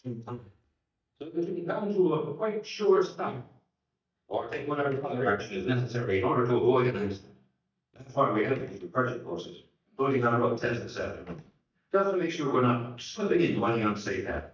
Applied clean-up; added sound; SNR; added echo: neural mask model DeepFilterNet 3.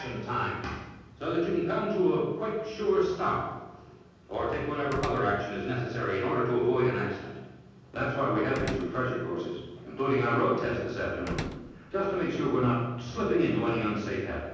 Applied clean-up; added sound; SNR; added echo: none; Slam; 14 dB; reverberation time 1.3 s.